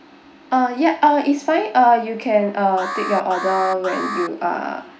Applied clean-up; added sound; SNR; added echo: none; Alarm; 8 dB; reverberation time 0.4 s.